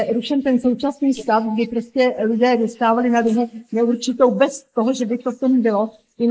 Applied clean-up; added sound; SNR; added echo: neural mask model Resemble Enhance denoiser.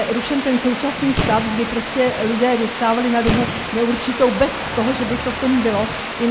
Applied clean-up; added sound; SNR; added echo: none; Water + Boom; 5 dB; none.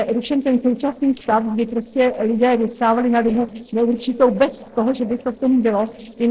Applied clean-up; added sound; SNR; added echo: neural separator model SepFormer DNS4.